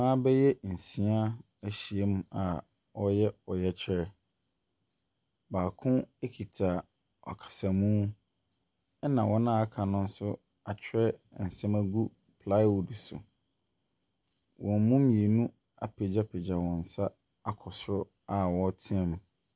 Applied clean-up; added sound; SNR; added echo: none; none; none; none.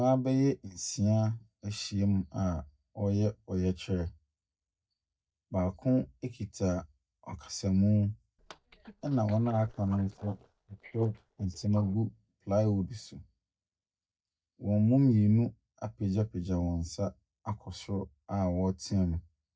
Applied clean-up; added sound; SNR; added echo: neural mask model DeepFilterNet 3.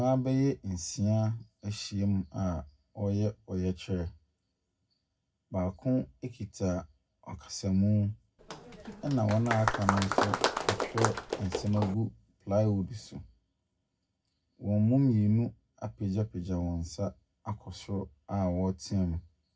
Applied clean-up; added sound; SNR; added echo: none; Applause; 1 dB; reverberation time 0.4 s.